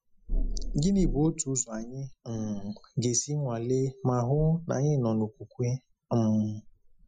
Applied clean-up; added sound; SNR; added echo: classical method Wiener filter.